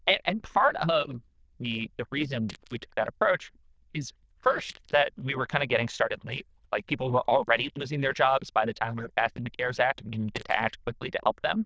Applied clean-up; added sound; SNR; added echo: neural diffusion model UNIVERSE++.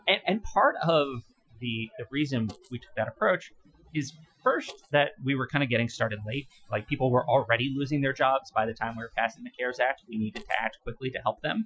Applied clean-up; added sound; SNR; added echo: classical method Wiener filter.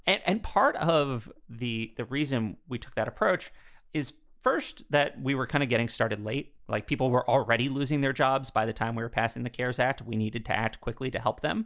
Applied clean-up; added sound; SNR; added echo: none; none; none; none.